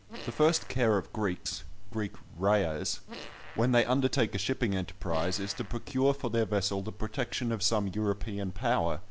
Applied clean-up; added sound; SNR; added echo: none; Fart; 19 dB; none.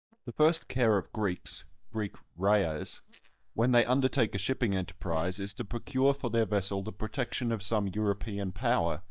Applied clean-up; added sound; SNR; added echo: neural mask model DeepFilterNet 3.